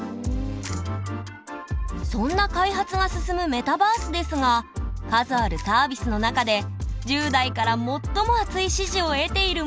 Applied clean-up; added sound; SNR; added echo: none; none; none; none.